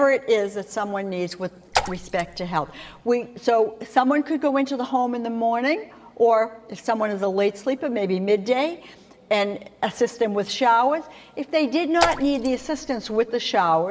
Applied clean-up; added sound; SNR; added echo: none; Raindrop / Splash, splatter; 7 dB; reverberation time 2.0 s.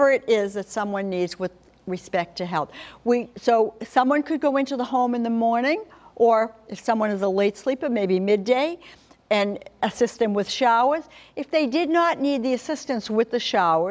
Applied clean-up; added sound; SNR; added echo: none; none; none; none.